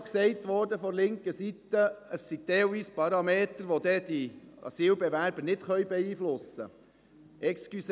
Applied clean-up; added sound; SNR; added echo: none; none; none; none.